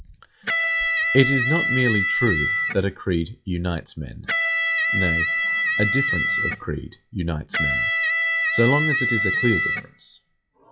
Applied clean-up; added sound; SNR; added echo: classical method log-MMSE.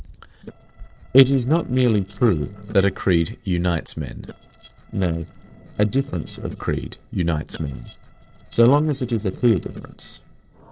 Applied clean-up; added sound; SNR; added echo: neural separator model SepFormer DNS4.